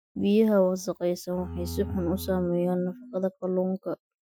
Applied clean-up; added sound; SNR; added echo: classical method Wiener filter.